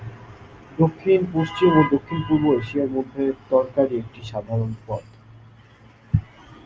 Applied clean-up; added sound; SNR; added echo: none; none; none; none.